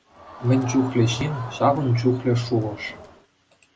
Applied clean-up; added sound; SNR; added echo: none; Crowd; 16 dB; none.